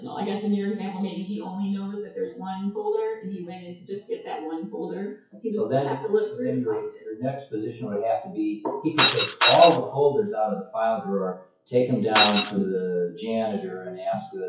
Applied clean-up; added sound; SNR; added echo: classical method WPE with log-MMSE.